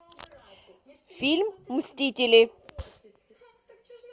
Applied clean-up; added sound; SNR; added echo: none; none; none; none.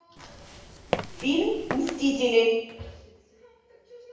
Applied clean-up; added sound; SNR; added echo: none; Walk, footsteps; 8 dB; reverberation time 0.8 s.